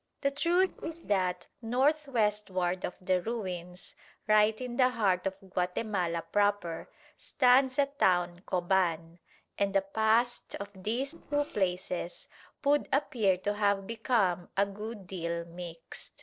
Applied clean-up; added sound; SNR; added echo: neural separator model SepFormer DNS4.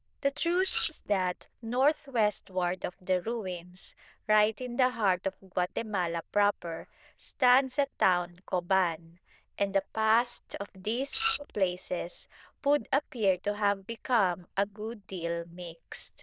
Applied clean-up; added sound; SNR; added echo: neural diffusion model UNIVERSE++.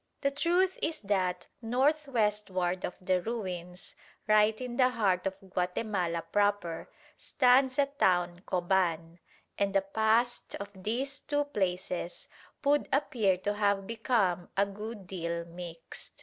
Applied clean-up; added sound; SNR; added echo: none; none; none; none.